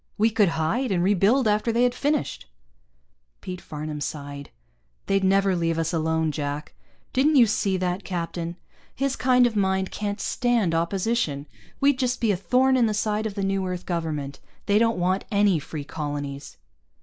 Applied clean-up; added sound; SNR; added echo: neural mask model Resemble Enhance denoiser.